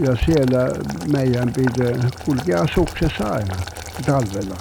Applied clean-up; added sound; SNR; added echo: none; Boiling; 15 dB; none.